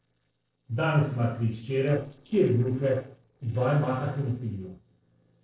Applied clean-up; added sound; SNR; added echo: neural separator model SepFormer DNS4.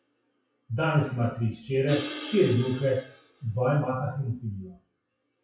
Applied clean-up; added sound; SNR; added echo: classical method WPE with log-MMSE.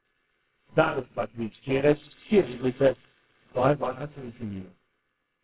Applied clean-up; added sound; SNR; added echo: neural separator model SepFormer WHAMR!.